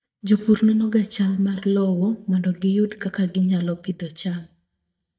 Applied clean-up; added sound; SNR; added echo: neural mask model DeepFilterNet 3.